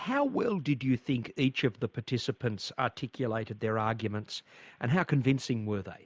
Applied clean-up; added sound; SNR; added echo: none; none; none; none.